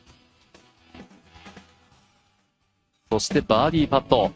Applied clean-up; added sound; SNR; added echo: neural mask model RNNoise.